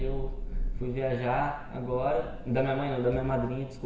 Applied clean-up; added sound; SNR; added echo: none; Thunder; 5 dB; reverberation time 1.0 s.